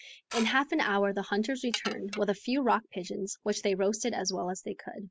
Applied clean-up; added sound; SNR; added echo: none; Dishes, pots, and pans / Glass; 11 dB; none.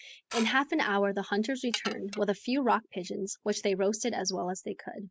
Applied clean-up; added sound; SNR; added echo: neural mask model RNNoise.